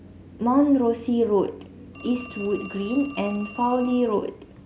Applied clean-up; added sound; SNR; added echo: none; Telephone; 13 dB; none.